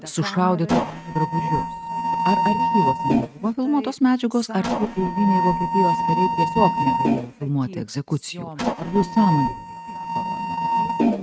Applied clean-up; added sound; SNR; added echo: neural mask model RNNoise.